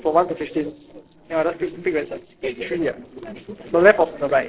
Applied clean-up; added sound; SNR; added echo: neural separator model SepFormer DNS4.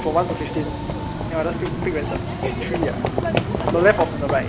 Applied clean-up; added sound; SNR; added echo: none; Run / Train; 1 dB; none.